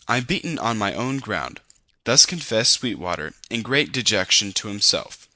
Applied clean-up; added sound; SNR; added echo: none; none; none; none.